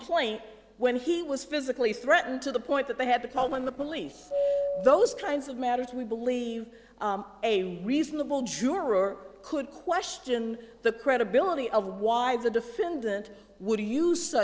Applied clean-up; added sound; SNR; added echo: neural separator model SepFormer DNS4.